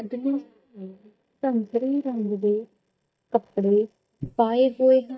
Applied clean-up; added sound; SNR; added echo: neural mask model DeepFilterNet 3.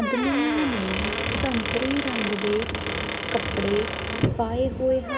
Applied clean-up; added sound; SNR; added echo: none; Squeak / Wood; 2 dB; reverberation time 0.3 s.